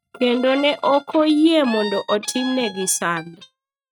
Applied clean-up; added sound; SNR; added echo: neural mask model RNNoise.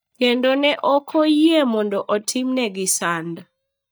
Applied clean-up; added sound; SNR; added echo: neural mask model DeepFilterNet 3.